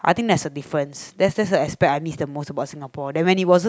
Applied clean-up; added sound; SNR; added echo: none; none; none; none.